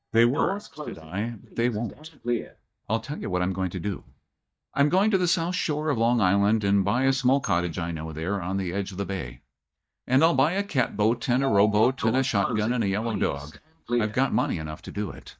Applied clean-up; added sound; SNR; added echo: neural mask model DeepFilterNet 3.